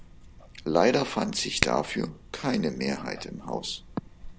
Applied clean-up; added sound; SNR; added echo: none; Hands; 10 dB; none.